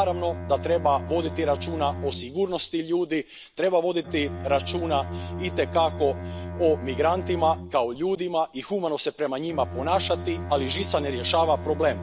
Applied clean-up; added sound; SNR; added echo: none; Bowed string instrument; 9 dB; none.